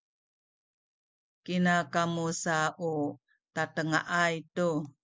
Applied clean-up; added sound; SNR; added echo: none; none; none; none.